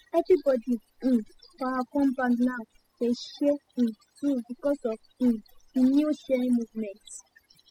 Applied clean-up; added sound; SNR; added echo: classical method spectral subtraction.